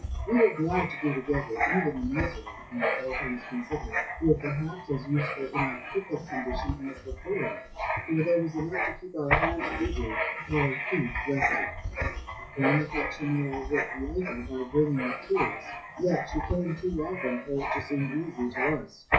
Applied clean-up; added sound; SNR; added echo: classical method WPE with log-MMSE.